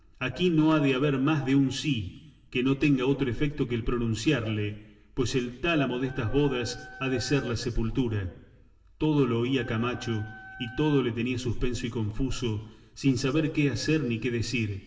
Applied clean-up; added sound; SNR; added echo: none; Wind instrument, woodwind instrument; 19 dB; reverberation time 1.0 s.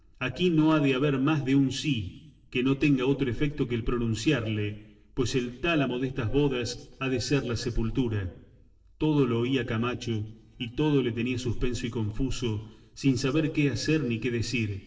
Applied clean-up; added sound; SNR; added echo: neural separator model SepFormer DNS4.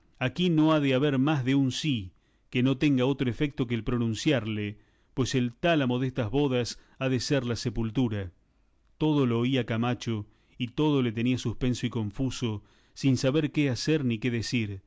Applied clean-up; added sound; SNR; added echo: none; none; none; none.